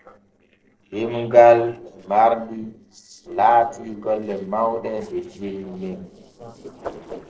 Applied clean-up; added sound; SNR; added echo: neural separator model SepFormer DNS4.